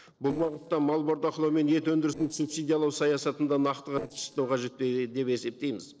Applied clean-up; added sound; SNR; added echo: neural separator model SepFormer DNS4.